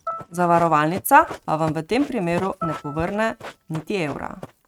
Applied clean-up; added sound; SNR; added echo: neural mask model RNNoise.